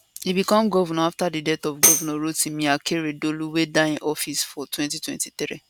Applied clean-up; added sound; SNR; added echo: none; Tambourine; 0 dB; none.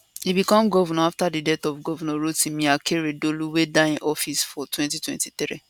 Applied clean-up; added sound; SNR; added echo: none; none; none; none.